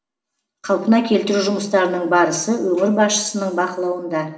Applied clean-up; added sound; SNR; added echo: none; none; none; reverberation time 0.9 s.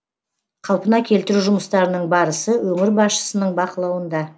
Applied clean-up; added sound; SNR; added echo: none; none; none; none.